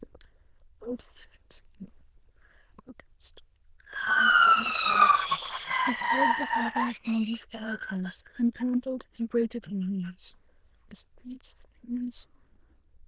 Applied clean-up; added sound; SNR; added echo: neural diffusion model UNIVERSE++.